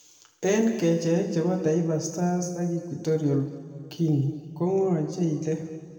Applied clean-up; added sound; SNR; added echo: none; none; none; reverberation time 1.8 s.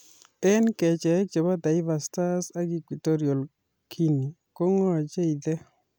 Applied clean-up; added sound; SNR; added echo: none; none; none; none.